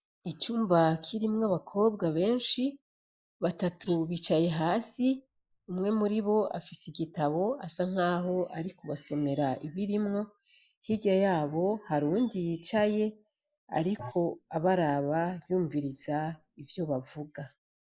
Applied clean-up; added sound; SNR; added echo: neural mask model Resemble Enhance denoiser.